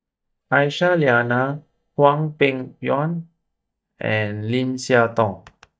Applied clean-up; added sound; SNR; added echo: neural mask model DeepFilterNet 3.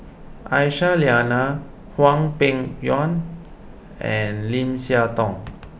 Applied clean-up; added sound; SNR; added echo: none; none; none; none.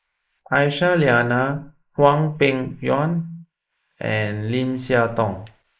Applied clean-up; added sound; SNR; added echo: neural mask model Resemble Enhance denoiser.